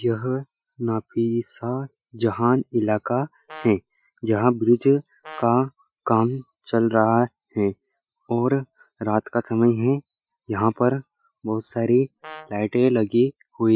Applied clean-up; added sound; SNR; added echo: classical method Wiener filter.